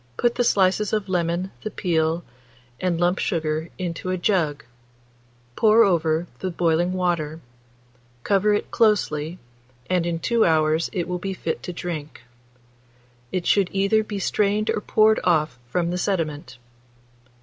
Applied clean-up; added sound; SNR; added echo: none; none; none; none.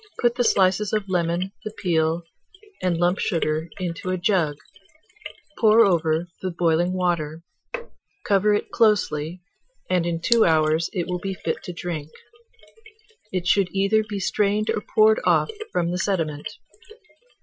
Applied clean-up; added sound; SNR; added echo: classical method Wiener filter.